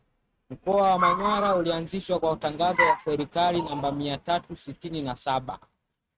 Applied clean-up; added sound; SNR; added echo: neural mask model RNNoise.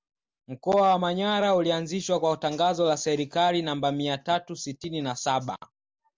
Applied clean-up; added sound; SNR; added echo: none; none; none; none.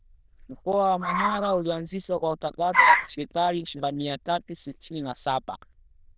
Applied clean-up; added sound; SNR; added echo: neural diffusion model UNIVERSE++.